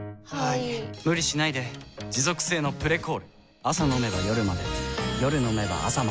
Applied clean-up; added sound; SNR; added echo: none; none; none; none.